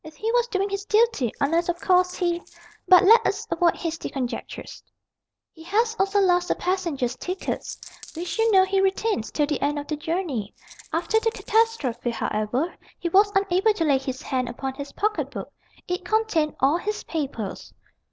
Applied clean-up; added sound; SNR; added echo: neural separator model SepFormer DNS4.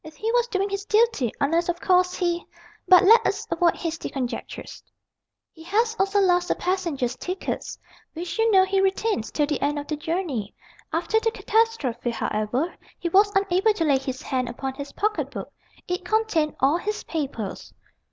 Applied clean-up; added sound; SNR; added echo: none; none; none; none.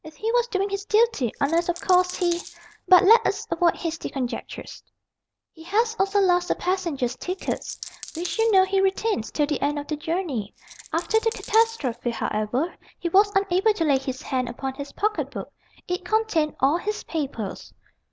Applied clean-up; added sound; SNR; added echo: none; Coin (dropping); 16 dB; none.